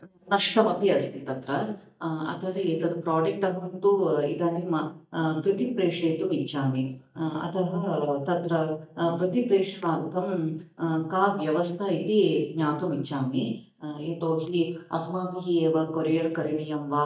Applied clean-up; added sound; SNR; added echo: neural mask model DeepFilterNet 3.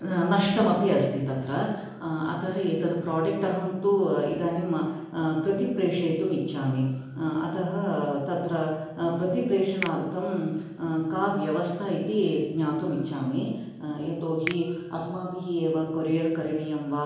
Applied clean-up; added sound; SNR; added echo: none; Finger snapping; 17 dB; reverberation time 1.0 s.